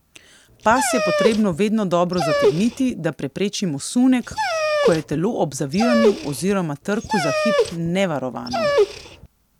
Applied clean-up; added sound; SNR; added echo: none; Dog; 1 dB; none.